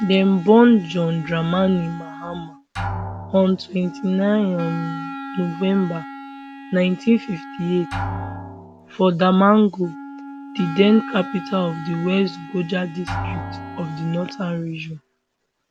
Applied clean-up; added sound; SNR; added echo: none; Wind instrument, woodwind instrument + Drum; 12 dB; none.